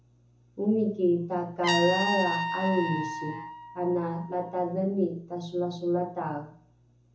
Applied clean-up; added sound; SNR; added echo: none; Trumpet; 7 dB; reverberation time 0.6 s.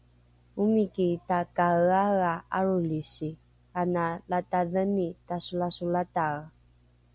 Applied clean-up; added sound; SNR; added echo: none; none; none; none.